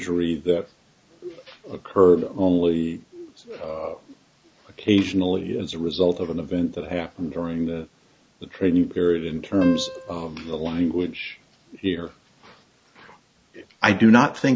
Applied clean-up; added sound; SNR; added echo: none; Piano; 15 dB; none.